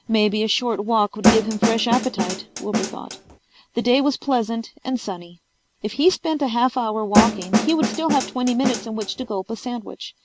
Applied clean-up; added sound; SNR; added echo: none; Snare drum; -1 dB; none.